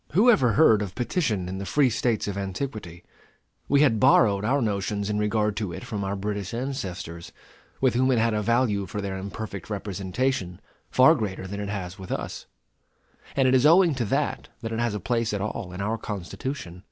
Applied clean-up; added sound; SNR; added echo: none; none; none; none.